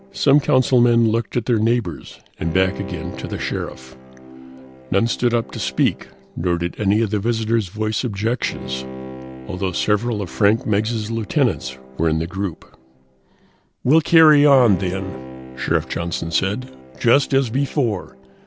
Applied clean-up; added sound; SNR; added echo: none; Bowed string instrument; 17 dB; none.